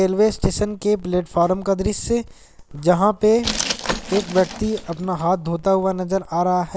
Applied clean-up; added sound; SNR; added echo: none; Glass; 9 dB; none.